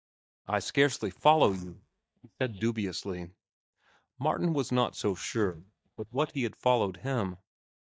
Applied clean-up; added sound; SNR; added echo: neural mask model DeepFilterNet 3.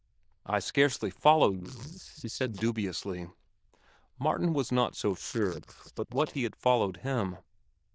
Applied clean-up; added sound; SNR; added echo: neural diffusion model UNIVERSE++.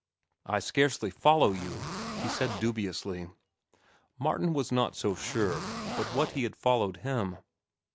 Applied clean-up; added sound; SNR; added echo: none; Zipper (clothing); 8 dB; none.